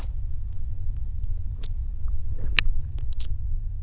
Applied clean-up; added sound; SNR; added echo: neural diffusion model UNIVERSE++.